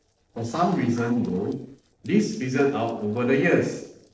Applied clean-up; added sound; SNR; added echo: neural separator model SepFormer DNS4.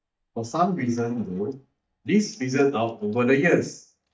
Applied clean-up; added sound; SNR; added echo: neural mask model DeepFilterNet 3.